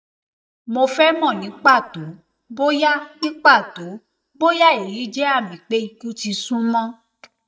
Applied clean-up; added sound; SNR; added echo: neural mask model DeepFilterNet 3.